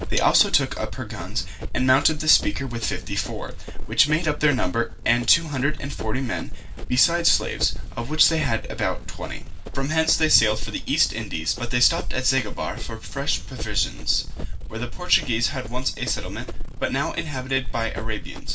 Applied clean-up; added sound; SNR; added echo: none; Run; 2 dB; reverberation time 0.2 s.